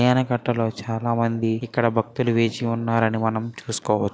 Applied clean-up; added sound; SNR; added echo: none; none; none; none.